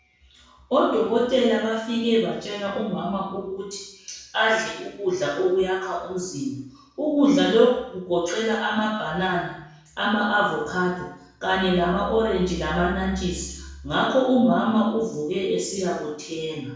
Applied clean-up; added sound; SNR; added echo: none; none; none; reverberation time 0.6 s.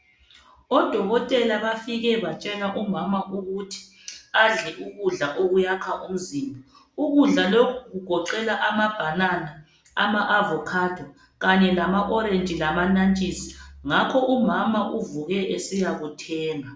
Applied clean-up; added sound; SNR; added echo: none; none; none; none.